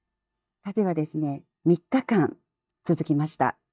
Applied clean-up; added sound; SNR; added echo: neural mask model DeepFilterNet 3.